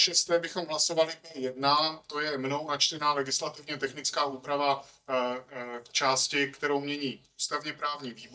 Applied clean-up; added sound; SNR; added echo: neural mask model DeepFilterNet 3.